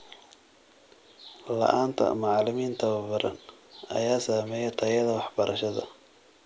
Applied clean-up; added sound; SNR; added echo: none; none; none; none.